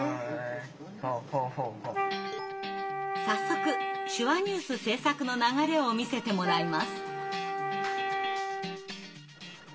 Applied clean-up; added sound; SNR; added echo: none; Wind instrument, woodwind instrument; 2 dB; reverberation time 2.7 s.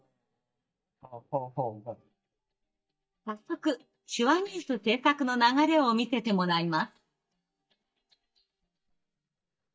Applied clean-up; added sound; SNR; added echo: neural mask model DeepFilterNet 3.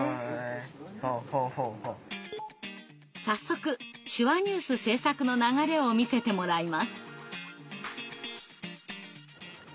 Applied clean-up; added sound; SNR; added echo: none; none; none; none.